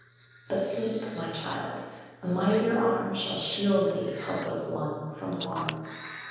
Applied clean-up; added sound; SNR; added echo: none; Camera; 15 dB; reverberation time 1.2 s.